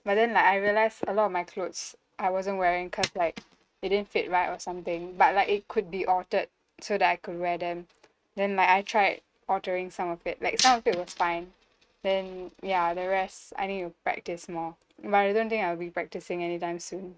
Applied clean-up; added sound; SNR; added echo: neural mask model RNNoise.